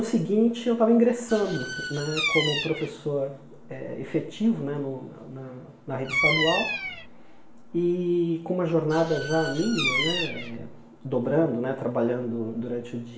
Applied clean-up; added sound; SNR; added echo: none; Bird vocalization, bird call, bird song; 7 dB; reverberation time 0.7 s.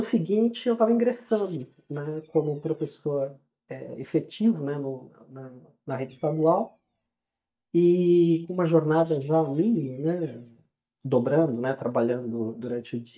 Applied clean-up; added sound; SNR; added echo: neural mask model DeepFilterNet 3.